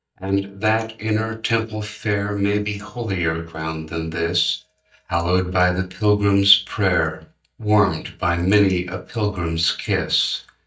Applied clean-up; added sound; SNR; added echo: neural mask model DeepFilterNet 3.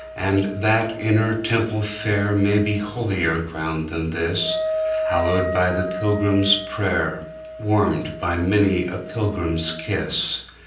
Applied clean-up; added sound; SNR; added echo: none; Wind instrument, woodwind instrument; 9 dB; reverberation time 0.6 s.